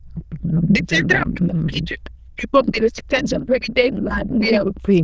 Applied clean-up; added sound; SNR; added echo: neural diffusion model UNIVERSE++.